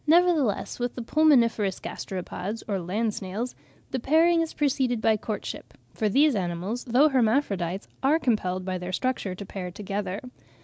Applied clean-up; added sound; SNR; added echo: none; none; none; none.